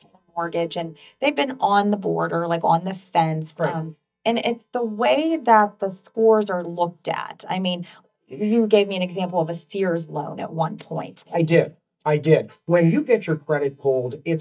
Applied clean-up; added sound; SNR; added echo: neural mask model DeepFilterNet 3.